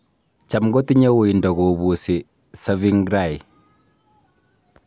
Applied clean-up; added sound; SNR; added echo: none; none; none; none.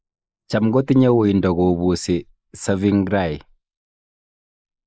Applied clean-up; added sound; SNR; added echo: neural mask model Resemble Enhance denoiser.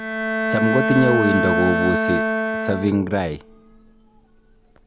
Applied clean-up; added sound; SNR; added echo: none; Bowed string instrument; 1 dB; none.